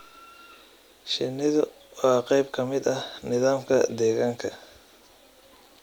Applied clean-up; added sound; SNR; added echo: none; none; none; none.